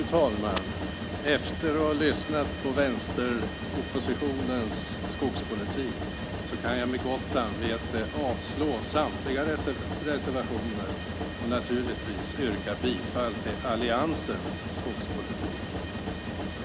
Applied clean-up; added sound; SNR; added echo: none; Mechanisms; 2 dB; none.